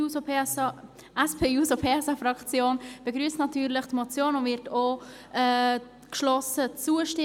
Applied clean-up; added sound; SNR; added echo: none; none; none; none.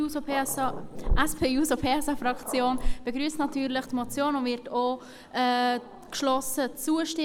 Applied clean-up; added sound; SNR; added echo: none; Growling; 5 dB; none.